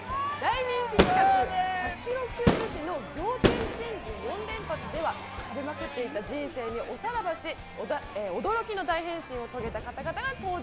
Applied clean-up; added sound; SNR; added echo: none; Crowd / Fireworks; -1 dB; none.